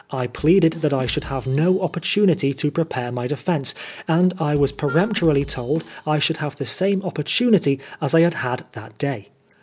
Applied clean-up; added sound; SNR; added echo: none; Wind instrument, woodwind instrument + Bass drum / Drum kit; 20 dB; none.